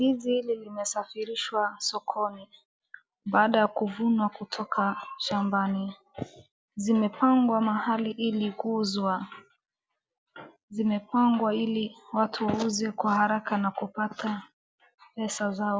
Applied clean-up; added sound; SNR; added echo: none; none; none; none.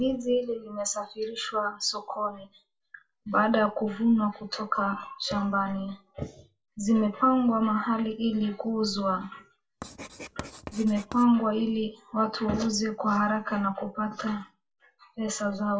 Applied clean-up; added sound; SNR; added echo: none; Writing; 16 dB; reverberation time 0.2 s.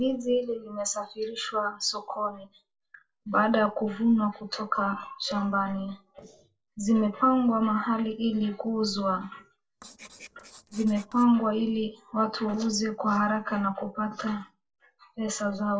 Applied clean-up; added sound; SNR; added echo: neural separator model SepFormer DNS4.